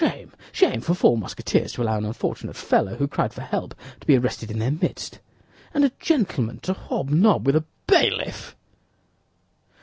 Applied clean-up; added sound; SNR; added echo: none; none; none; none.